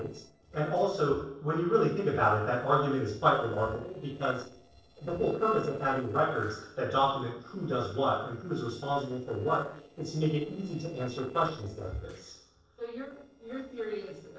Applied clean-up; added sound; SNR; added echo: neural separator model SepFormer DNS4.